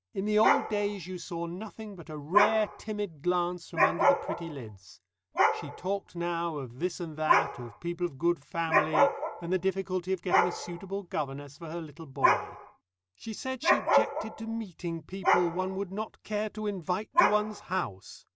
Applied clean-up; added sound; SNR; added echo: none; Dog; -1 dB; none.